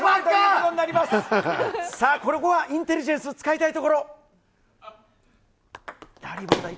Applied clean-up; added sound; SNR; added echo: none; none; none; none.